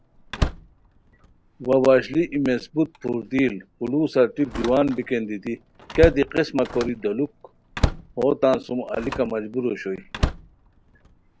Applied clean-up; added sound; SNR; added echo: none; Slam; 8 dB; none.